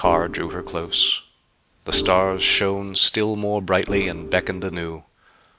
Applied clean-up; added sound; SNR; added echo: none; Organ; 9 dB; none.